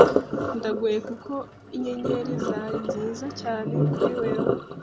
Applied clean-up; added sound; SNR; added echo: none; Sink (filling or washing); -4 dB; none.